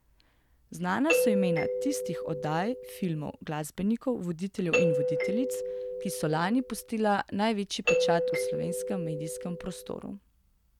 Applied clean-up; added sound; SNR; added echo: none; Doorbell; -1 dB; none.